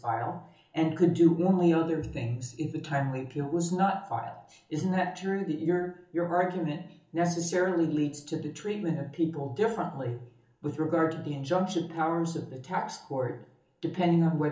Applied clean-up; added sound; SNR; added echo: none; none; none; reverberation time 0.8 s.